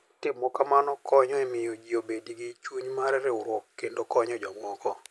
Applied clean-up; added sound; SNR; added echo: none; none; none; none.